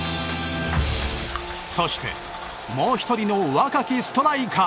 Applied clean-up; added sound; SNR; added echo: none; Domestic sounds, home sounds; 16 dB; none.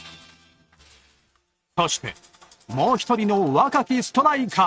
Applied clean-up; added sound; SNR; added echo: neural mask model RNNoise.